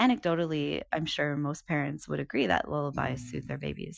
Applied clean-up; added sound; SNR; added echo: classical method Wiener filter.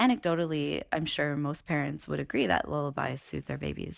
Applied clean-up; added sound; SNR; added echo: neural mask model Resemble Enhance denoiser.